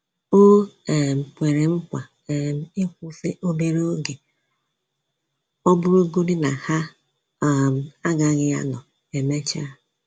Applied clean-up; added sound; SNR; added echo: none; none; none; none.